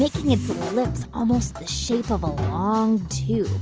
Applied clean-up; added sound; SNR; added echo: none; none; none; none.